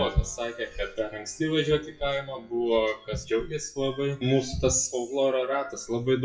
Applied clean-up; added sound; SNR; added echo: classical method WPE with log-MMSE.